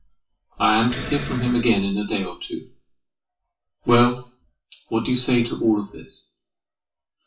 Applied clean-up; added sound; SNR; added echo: classical method WPE with log-MMSE.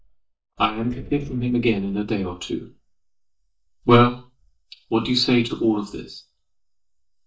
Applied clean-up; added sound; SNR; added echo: neural mask model DeepFilterNet 3.